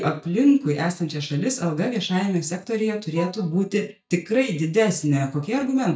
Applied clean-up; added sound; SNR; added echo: neural mask model DeepFilterNet 3.